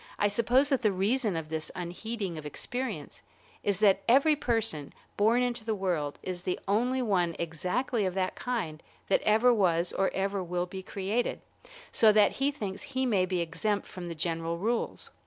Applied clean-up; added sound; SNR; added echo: none; none; none; none.